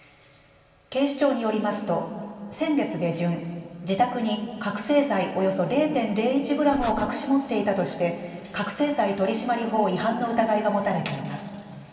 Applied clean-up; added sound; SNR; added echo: none; Breathing; 8 dB; reverberation time 2.5 s.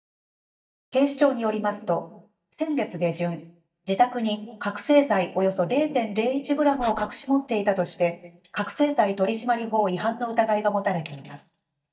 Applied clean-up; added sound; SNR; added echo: neural mask model DeepFilterNet 3.